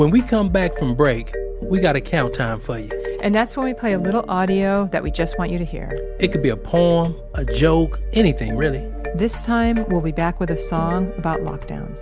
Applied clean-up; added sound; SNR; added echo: none; none; none; none.